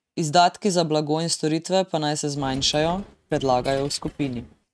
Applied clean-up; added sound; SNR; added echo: neural mask model RNNoise.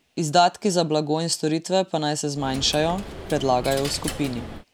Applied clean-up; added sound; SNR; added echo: none; Coin (dropping); 11 dB; none.